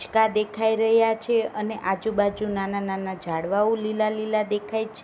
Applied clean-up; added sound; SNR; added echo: none; none; none; none.